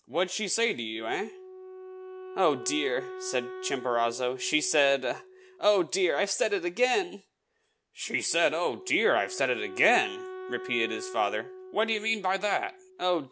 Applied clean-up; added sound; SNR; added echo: none; Wind instrument, woodwind instrument; 14 dB; none.